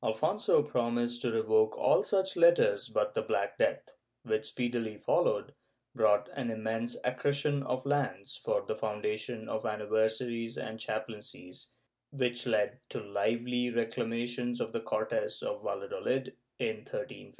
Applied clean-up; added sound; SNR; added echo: none; none; none; none.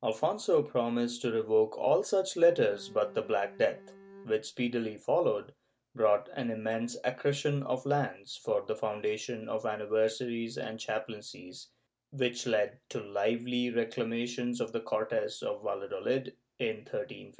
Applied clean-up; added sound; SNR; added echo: none; Bowed string instrument; 20 dB; none.